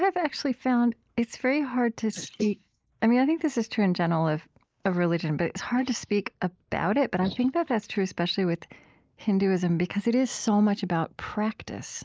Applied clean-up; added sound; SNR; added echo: neural mask model Resemble Enhance denoiser.